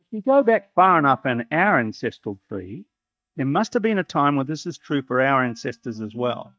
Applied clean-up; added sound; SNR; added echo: neural mask model DeepFilterNet 3.